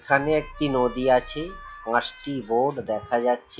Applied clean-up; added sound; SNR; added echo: classical method log-MMSE.